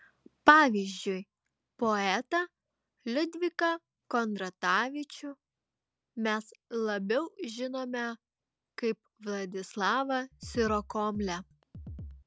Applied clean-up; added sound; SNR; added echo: none; Drum kit; 14 dB; none.